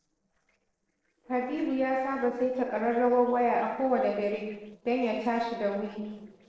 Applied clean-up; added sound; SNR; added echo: neural separator model SepFormer DNS4.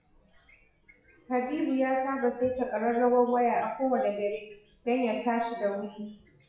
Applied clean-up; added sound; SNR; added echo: classical method WPE with log-MMSE.